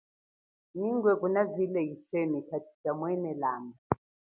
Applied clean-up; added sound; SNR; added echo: none; none; none; none.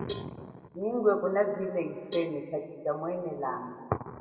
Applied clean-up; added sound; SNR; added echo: none; Cowbell; 17 dB; reverberation time 2.0 s.